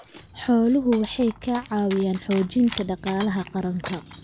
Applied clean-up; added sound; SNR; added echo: none; Chewing, mastication + Shatter; 15 dB; none.